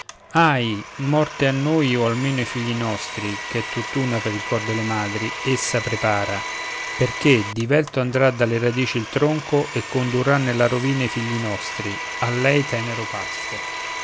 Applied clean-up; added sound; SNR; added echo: none; Domestic sounds, home sounds; 9 dB; none.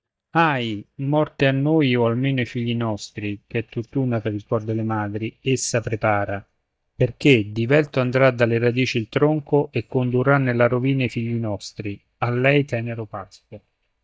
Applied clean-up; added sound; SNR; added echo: neural mask model DeepFilterNet 3.